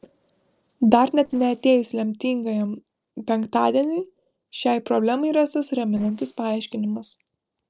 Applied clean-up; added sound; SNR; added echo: neural separator model SepFormer DNS4.